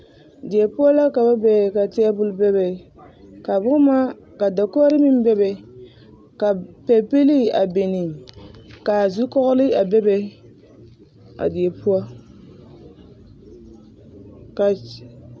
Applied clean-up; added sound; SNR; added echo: none; none; none; none.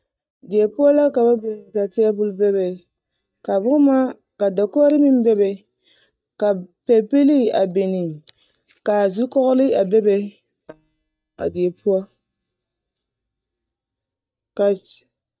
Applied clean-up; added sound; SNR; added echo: neural mask model DeepFilterNet 3.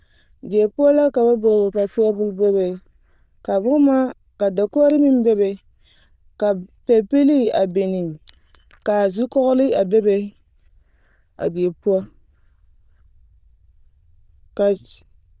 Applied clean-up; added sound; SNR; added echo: neural diffusion model UNIVERSE++.